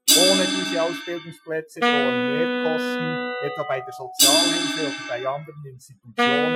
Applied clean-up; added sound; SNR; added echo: classical method Wiener filter.